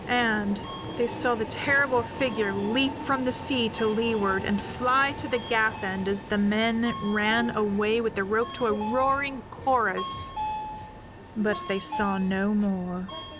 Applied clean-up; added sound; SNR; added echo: none; Subway, metro, underground; 10 dB; none.